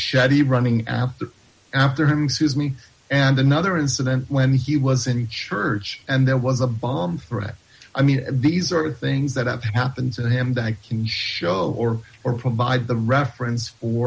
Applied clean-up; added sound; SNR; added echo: none; none; none; none.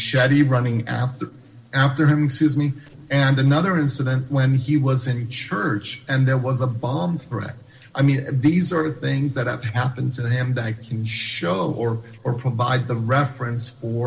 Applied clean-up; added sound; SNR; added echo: neural separator model SepFormer DNS4.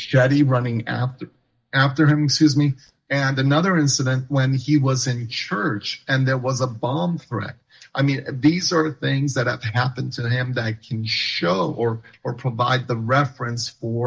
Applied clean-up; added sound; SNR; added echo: neural mask model DeepFilterNet 3.